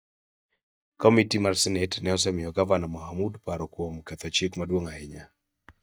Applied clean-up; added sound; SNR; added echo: neural mask model DeepFilterNet 3.